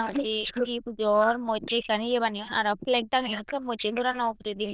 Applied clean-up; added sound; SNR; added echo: neural diffusion model UNIVERSE++.